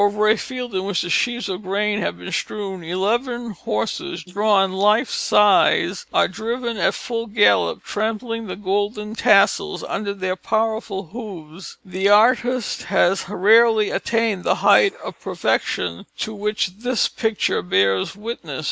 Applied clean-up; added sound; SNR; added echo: neural mask model Resemble Enhance denoiser.